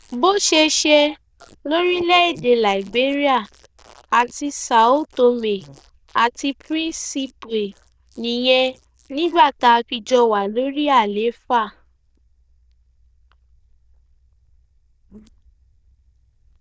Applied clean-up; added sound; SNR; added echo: neural diffusion model UNIVERSE++.